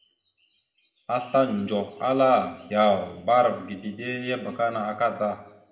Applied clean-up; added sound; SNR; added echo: none; none; none; reverberation time 0.8 s.